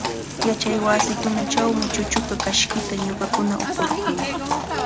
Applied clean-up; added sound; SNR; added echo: none; Livestock, farm animals, working animals; 0 dB; none.